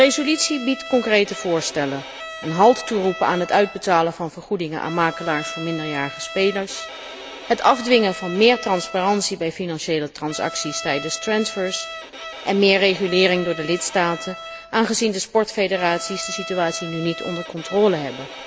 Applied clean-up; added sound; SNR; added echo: none; Bowed string instrument; 13 dB; none.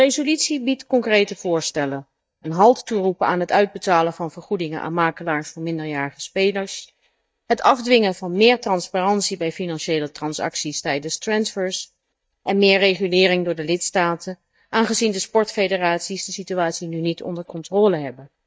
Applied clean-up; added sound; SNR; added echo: neural mask model DeepFilterNet 3.